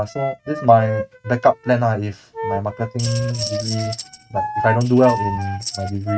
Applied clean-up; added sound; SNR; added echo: neural mask model RNNoise.